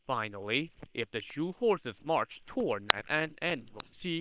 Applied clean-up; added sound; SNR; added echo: neural separator model SepFormer WHAM!.